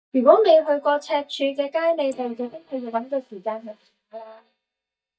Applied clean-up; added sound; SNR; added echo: neural mask model DeepFilterNet 3.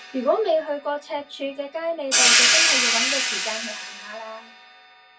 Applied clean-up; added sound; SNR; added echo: none; Hi-hat; -5 dB; reverberation time 0.2 s.